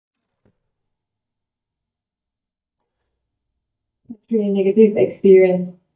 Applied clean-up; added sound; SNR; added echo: neural mask model DeepFilterNet 3.